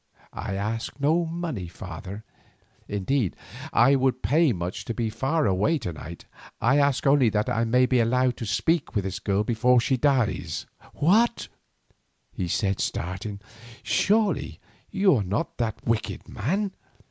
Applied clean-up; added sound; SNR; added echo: none; none; none; none.